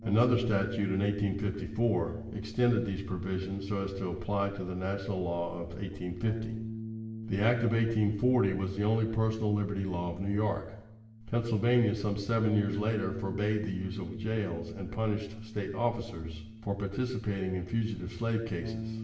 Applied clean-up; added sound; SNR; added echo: none; Bass guitar; 11 dB; reverberation time 0.8 s.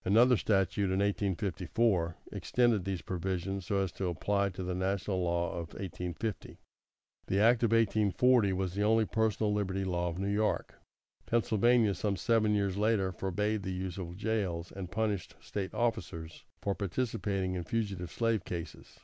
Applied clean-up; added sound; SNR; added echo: none; none; none; none.